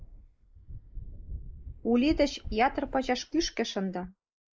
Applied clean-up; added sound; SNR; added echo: neural mask model Resemble Enhance denoiser.